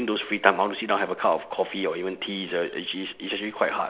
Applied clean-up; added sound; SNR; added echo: none; none; none; none.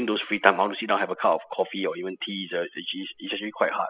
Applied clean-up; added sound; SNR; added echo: classical method spectral subtraction.